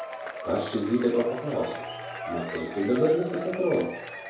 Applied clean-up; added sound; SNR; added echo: none; Applause / Crowd / Cheering; 9 dB; reverberation time 2.3 s.